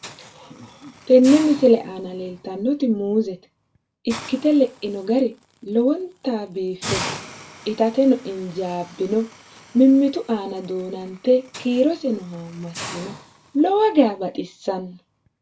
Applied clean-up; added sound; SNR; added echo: none; Hiss; 17 dB; reverberation time 0.1 s.